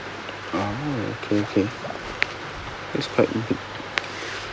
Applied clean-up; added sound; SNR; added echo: none; Water / Liquid; 19 dB; none.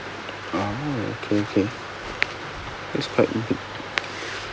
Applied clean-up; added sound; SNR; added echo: none; none; none; none.